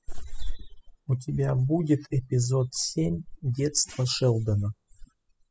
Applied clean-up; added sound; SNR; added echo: classical method spectral subtraction.